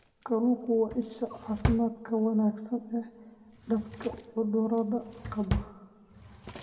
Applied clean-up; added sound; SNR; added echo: none; Drawer open or close; 9 dB; reverberation time 1.3 s.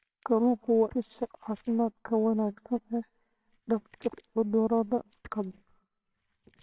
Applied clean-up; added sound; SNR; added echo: neural separator model SepFormer WHAMR!.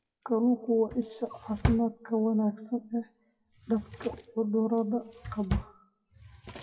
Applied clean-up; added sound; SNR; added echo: classical method WPE with log-MMSE.